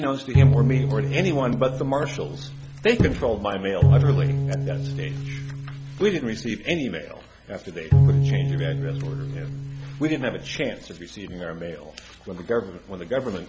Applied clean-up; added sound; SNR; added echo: none; Bowed string instrument; -5 dB; none.